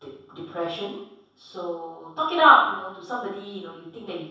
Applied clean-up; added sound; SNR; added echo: none; none; none; reverberation time 0.7 s.